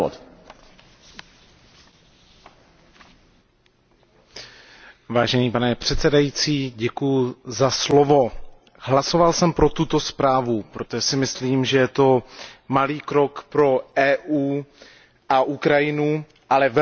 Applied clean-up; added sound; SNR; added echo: none; none; none; none.